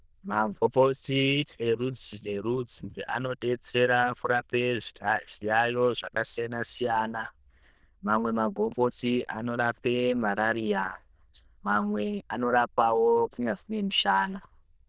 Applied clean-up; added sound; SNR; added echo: neural diffusion model UNIVERSE++.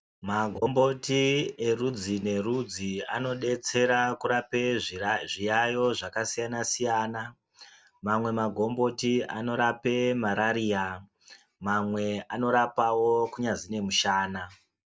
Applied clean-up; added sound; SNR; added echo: none; none; none; none.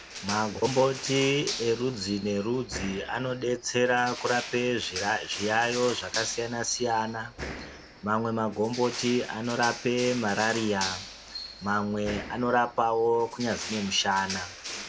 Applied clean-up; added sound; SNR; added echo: none; Crushing; 11 dB; none.